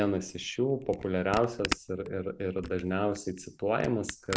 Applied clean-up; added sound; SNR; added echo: none; Camera; 11 dB; none.